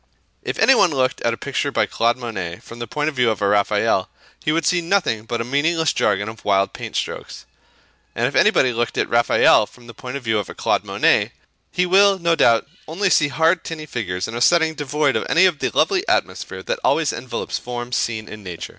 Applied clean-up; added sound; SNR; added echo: none; none; none; none.